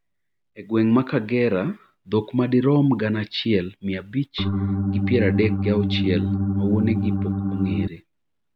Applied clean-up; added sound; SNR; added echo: none; Organ; -1 dB; none.